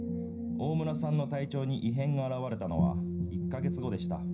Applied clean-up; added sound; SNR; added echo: none; none; none; reverberation time 0.5 s.